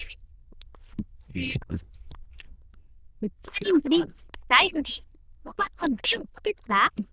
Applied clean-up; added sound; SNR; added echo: neural diffusion model UNIVERSE++.